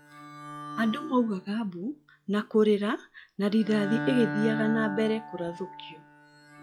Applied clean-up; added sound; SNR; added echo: classical method log-MMSE.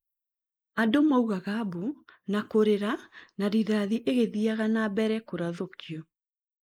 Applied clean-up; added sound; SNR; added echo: neural mask model Resemble Enhance denoiser.